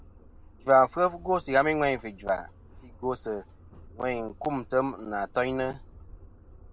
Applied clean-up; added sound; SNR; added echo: none; Subway, metro, underground; 20 dB; none.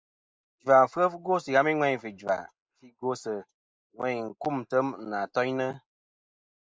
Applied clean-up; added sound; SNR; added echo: neural mask model Resemble Enhance denoiser.